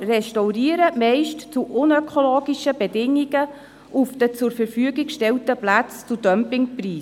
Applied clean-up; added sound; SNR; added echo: none; none; none; none.